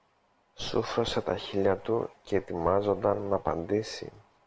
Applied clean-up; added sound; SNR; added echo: none; none; none; none.